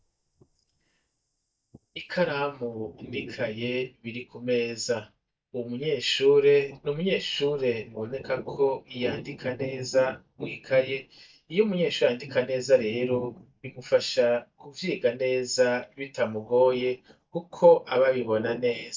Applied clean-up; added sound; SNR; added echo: neural mask model DeepFilterNet 3.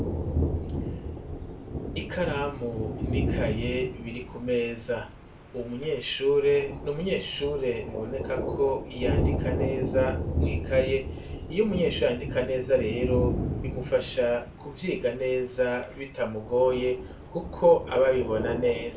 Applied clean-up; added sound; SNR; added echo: none; Thunder; 4 dB; reverberation time 0.3 s.